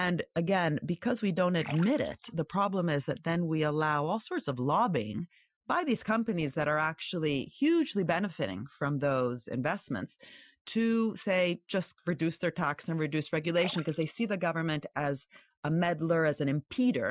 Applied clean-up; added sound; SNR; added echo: classical method Wiener filter.